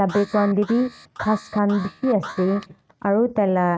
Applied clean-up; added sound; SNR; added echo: neural mask model RNNoise.